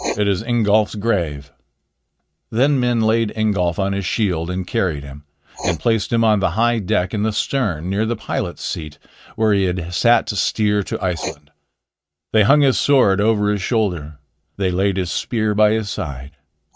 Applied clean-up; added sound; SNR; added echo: neural mask model RNNoise.